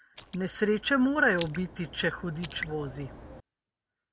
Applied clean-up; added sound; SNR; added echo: none; Raindrop; 14 dB; none.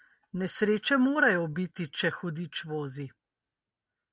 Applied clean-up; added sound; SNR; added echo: none; none; none; none.